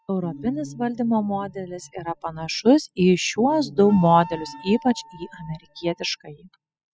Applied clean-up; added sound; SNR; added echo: classical method spectral subtraction.